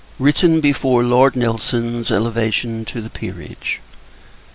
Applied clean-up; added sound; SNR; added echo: none; none; none; none.